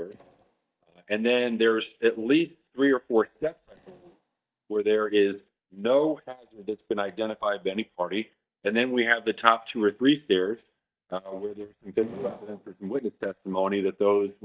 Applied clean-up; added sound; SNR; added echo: neural mask model DeepFilterNet 3.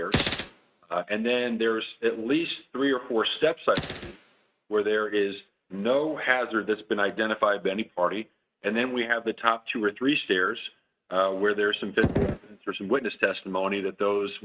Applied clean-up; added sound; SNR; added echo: neural mask model RNNoise.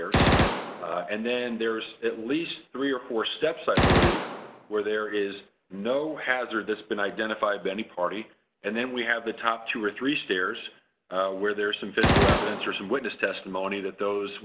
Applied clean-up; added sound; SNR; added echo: none; Gunshot, gunfire; -1 dB; none.